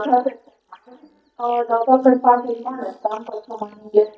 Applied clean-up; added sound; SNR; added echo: neural mask model DeepFilterNet 3.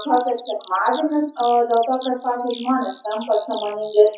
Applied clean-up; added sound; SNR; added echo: classical method WPE with log-MMSE.